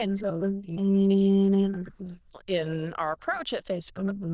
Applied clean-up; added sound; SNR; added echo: neural diffusion model UNIVERSE++.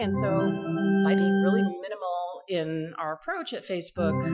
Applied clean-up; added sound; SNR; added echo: classical method Wiener filter.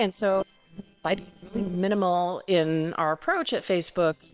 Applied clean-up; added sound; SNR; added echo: neural separator model SepFormer WHAM!.